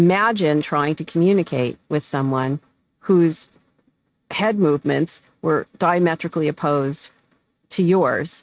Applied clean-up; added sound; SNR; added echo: neural mask model RNNoise.